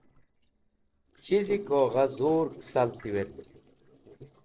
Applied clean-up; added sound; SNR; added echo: neural separator model SepFormer DNS4.